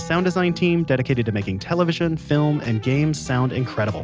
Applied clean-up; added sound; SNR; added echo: none; Wind instrument, woodwind instrument; 19 dB; none.